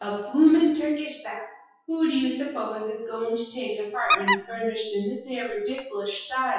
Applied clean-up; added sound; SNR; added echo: classical method WPE with log-MMSE.